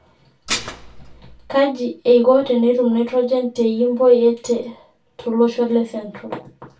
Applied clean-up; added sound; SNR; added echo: none; Dishes, pots, and pans; 11 dB; reverberation time 0.2 s.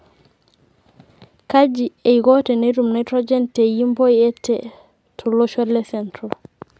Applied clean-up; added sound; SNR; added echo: none; none; none; none.